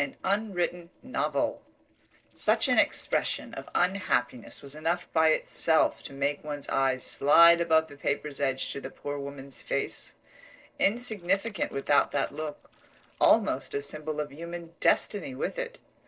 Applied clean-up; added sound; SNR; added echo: neural separator model SepFormer DNS4.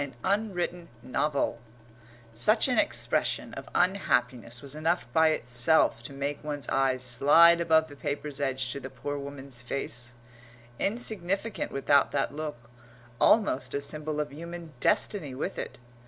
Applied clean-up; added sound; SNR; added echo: none; none; none; none.